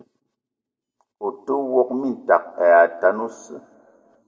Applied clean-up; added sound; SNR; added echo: none; none; none; reverberation time 1.3 s.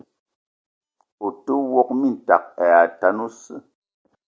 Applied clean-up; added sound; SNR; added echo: none; none; none; none.